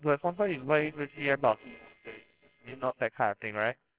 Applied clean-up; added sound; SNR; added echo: neural separator model SepFormer WHAMR!.